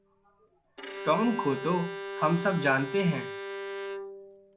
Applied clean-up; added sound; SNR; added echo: none; Bowed string instrument; 8 dB; none.